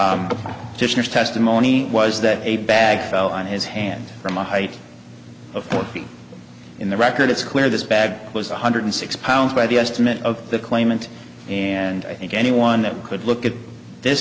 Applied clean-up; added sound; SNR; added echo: none; none; none; none.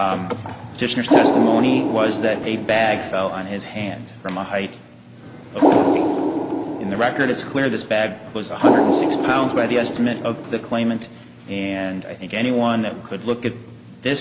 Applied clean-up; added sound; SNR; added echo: none; Water; -1 dB; none.